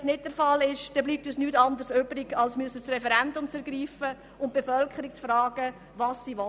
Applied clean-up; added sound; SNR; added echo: none; none; none; none.